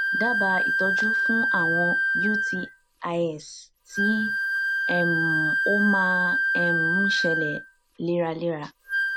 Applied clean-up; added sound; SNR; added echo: none; Wind instrument, woodwind instrument; -4 dB; none.